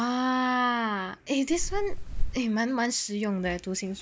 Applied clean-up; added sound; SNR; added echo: none; Wind; -1 dB; none.